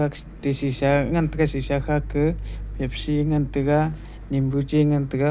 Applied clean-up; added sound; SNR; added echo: none; none; none; none.